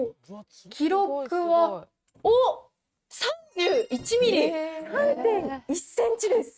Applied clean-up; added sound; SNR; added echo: neural mask model RNNoise.